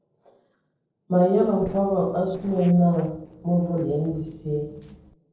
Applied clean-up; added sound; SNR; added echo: neural separator model SepFormer DNS4.